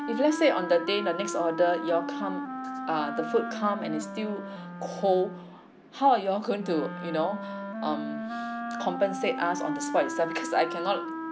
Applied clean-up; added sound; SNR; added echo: none; Wind instrument, woodwind instrument; 7 dB; none.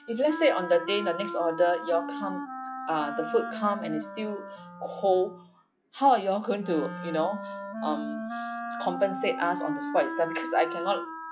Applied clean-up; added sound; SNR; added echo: classical method log-MMSE.